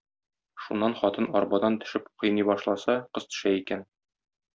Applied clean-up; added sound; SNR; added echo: none; none; none; none.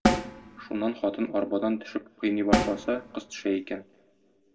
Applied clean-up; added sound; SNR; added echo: none; Snare drum; 1 dB; reverberation time 0.2 s.